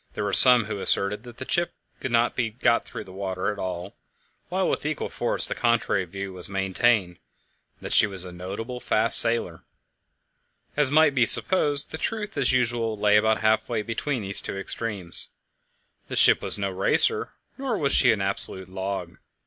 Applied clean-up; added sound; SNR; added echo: none; none; none; none.